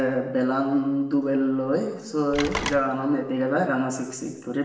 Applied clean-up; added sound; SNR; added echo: none; Telephone; 9 dB; reverberation time 1.0 s.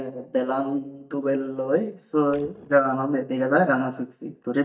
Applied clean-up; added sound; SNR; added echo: neural mask model DeepFilterNet 3.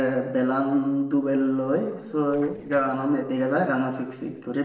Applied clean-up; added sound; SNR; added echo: neural separator model SepFormer DNS4.